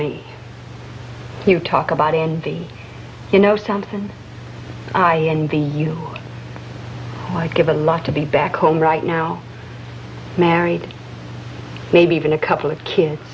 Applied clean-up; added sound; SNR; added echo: none; none; none; none.